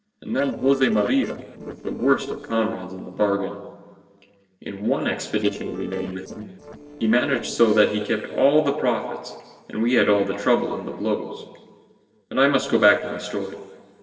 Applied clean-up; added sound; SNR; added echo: neural separator model SepFormer DNS4.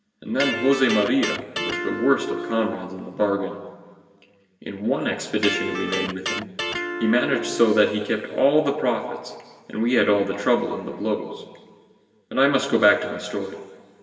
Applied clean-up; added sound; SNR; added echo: none; Electric guitar; 5 dB; reverberation time 2.1 s.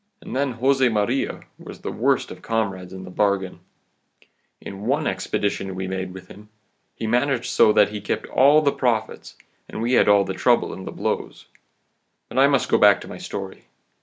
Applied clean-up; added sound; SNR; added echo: none; none; none; none.